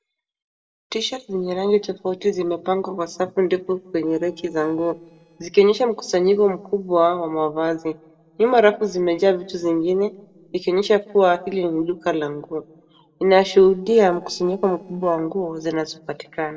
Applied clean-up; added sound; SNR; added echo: neural separator model SepFormer DNS4.